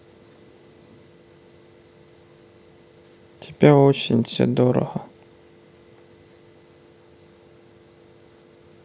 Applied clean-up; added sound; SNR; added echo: none; none; none; none.